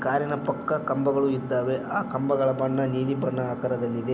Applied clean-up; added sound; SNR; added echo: none; Bell + Engine; 11 dB; none.